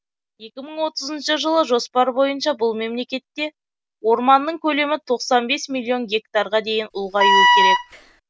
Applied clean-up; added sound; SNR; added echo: none; Wind instrument, woodwind instrument; -5 dB; none.